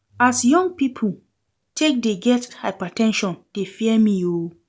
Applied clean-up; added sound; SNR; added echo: none; none; none; none.